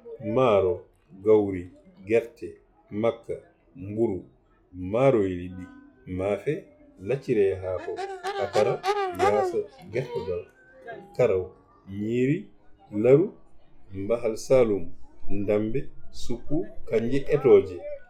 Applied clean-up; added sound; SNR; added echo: classical method log-MMSE.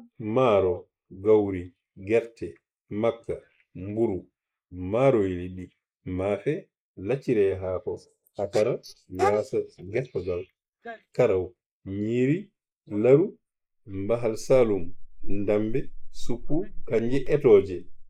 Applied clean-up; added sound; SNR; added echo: neural mask model Resemble Enhance denoiser.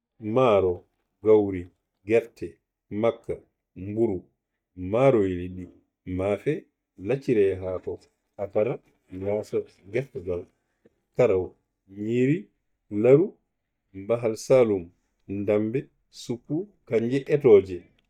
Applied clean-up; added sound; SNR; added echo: neural mask model DeepFilterNet 3.